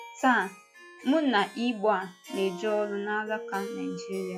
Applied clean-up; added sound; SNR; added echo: classical method log-MMSE.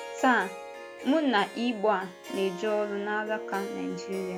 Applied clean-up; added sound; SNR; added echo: none; Harp; 11 dB; none.